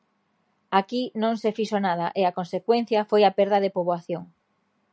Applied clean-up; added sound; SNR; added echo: none; none; none; none.